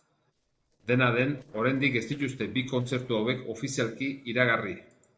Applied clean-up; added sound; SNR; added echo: neural separator model SepFormer DNS4.